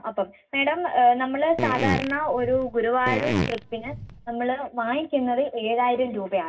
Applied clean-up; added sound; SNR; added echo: none; Fart; 4 dB; reverberation time 0.4 s.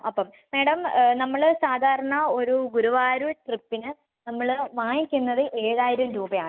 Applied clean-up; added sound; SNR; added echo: none; none; none; none.